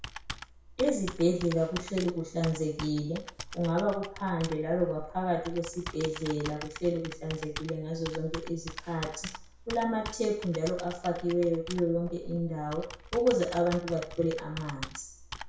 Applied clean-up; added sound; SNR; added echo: none; Computer keyboard; 12 dB; reverberation time 0.6 s.